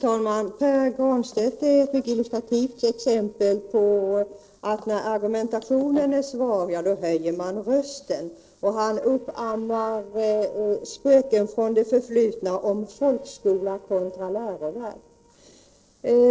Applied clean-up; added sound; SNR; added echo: neural separator model SepFormer DNS4.